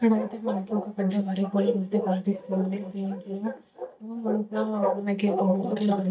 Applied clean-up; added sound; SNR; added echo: neural mask model DeepFilterNet 3.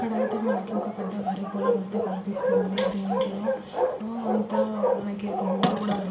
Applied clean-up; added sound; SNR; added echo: none; Bark; -1 dB; reverberation time 2.1 s.